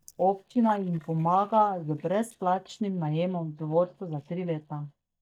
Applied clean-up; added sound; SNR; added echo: neural mask model DeepFilterNet 3.